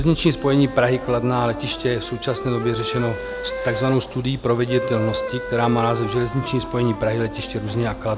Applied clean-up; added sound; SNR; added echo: none; Wind instrument, woodwind instrument; 9 dB; none.